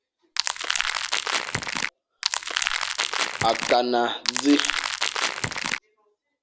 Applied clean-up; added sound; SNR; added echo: none; Crackle; -2 dB; none.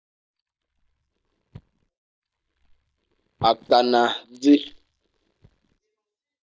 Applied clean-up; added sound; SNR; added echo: neural mask model DeepFilterNet 3.